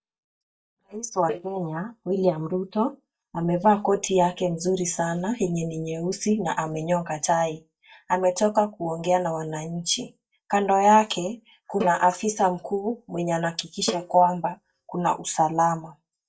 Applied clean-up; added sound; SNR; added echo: neural mask model DeepFilterNet 3.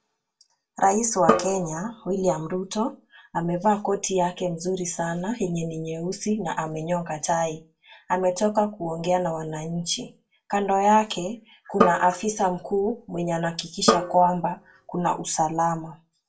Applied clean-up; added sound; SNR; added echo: none; Drum; 3 dB; reverberation time 0.2 s.